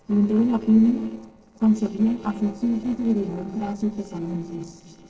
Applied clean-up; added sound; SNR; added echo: neural separator model SepFormer DNS4.